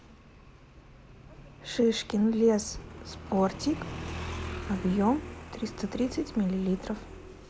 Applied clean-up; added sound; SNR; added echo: none; Motorcycle; 11 dB; none.